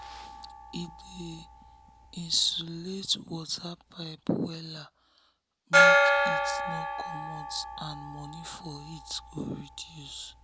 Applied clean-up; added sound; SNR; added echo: none; Gong; -5 dB; none.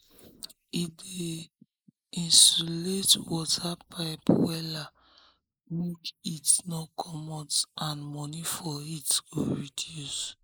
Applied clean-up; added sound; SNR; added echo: neural mask model Resemble Enhance denoiser.